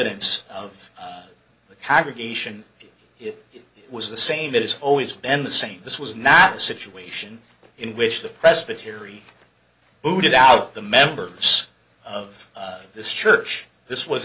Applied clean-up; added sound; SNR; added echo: none; none; none; none.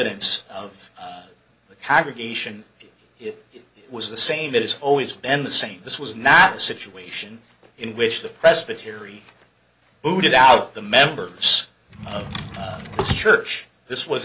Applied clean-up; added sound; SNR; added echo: none; Drawer open or close; 8 dB; none.